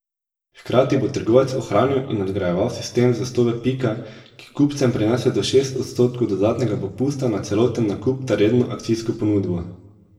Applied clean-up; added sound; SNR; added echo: none; none; none; reverberation time 0.7 s.